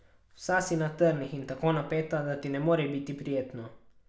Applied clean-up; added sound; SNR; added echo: none; none; none; none.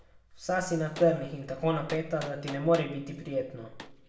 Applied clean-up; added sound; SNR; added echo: none; Gunshot, gunfire; 17 dB; reverberation time 1.0 s.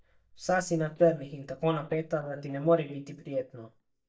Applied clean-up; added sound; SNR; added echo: neural mask model DeepFilterNet 3.